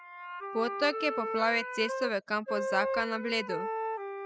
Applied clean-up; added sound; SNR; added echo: classical method spectral subtraction.